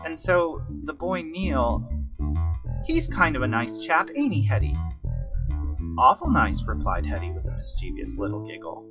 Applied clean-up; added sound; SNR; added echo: classical method WPE with log-MMSE.